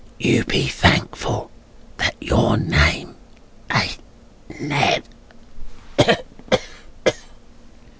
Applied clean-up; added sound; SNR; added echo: none; none; none; none.